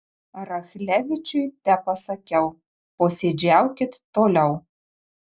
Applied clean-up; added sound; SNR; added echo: none; none; none; none.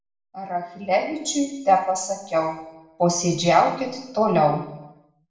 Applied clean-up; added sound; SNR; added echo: none; none; none; reverberation time 0.8 s.